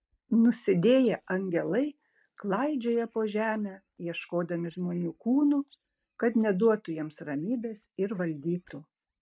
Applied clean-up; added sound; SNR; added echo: neural mask model DeepFilterNet 3.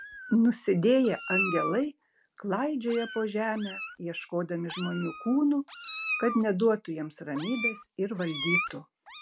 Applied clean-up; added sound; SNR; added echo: none; Meow; 8 dB; none.